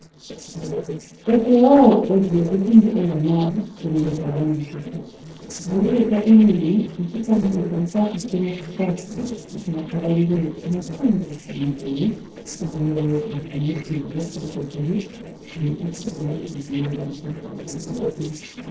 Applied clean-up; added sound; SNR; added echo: neural separator model SepFormer DNS4.